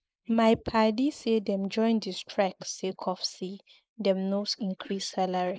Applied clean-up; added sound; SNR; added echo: neural mask model Resemble Enhance denoiser.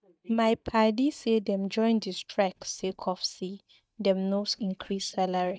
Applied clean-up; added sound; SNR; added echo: neural mask model DeepFilterNet 3.